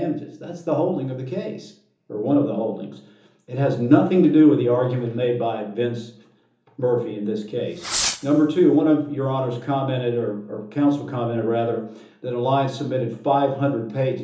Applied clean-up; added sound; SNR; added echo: none; Fireworks; 7 dB; reverberation time 1.2 s.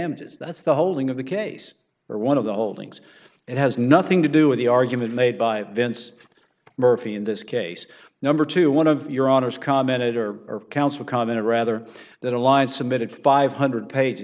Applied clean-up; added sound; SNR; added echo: none; none; none; none.